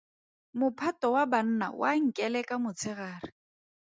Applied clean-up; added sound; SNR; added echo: none; none; none; none.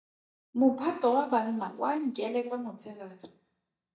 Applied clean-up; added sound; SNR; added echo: neural mask model DeepFilterNet 3.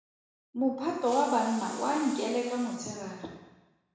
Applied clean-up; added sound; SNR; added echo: none; Hiss; 16 dB; reverberation time 1.0 s.